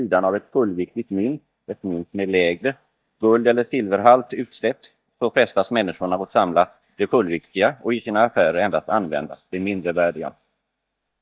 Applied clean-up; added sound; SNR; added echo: neural mask model DeepFilterNet 3.